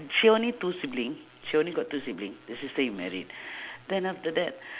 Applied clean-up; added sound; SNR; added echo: none; none; none; none.